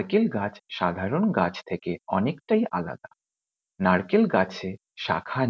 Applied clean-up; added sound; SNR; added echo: none; none; none; none.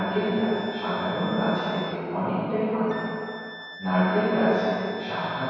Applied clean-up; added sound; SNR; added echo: none; Wind instrument, woodwind instrument; 15 dB; reverberation time 2.2 s.